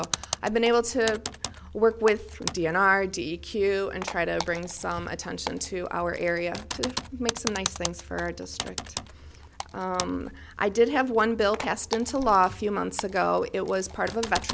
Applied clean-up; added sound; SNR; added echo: none; Typing; 11 dB; none.